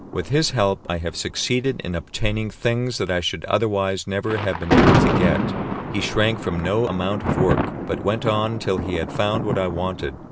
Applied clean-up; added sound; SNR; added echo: none; Thunder; 2 dB; none.